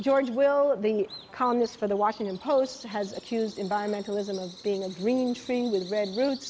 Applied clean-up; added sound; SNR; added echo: none; Bird vocalization, bird call, bird song; 20 dB; none.